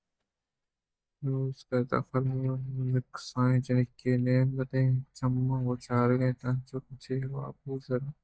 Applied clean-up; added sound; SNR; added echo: neural mask model DeepFilterNet 3.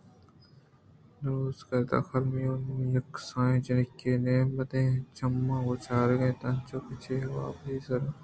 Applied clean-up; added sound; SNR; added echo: none; none; none; none.